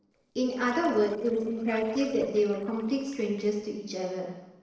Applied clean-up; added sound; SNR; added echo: neural separator model SepFormer DNS4.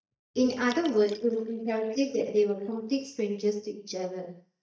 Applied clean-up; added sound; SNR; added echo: neural mask model DeepFilterNet 3.